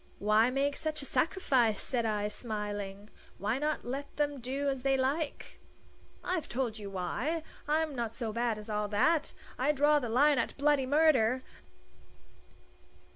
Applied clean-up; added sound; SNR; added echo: none; none; none; none.